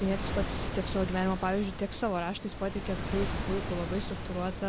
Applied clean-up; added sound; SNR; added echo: none; Waves, surf; 3 dB; none.